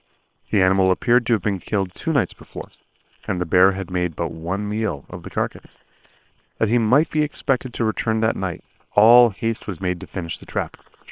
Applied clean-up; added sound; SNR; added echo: neural separator model SepFormer WHAM!.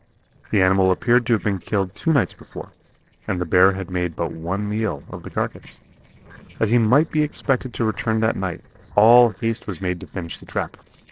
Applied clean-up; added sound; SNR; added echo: neural separator model SepFormer DNS4.